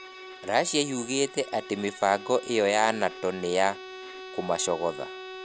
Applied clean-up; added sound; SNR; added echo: none; Bowed string instrument; 14 dB; none.